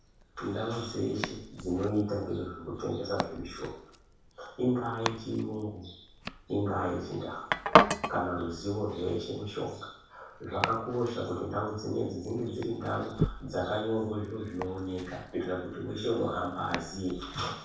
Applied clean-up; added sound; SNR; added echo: none; Domestic sounds, home sounds; 3 dB; reverberation time 0.7 s.